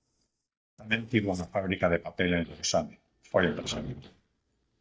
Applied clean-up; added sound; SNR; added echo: neural mask model DeepFilterNet 3.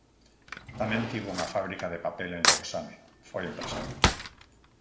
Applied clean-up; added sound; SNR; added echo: none; Cutlery, silverware / Drawer open or close; -3 dB; reverberation time 1.0 s.